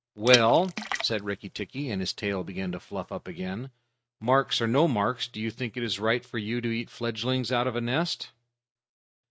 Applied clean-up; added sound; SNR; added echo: neural mask model RNNoise.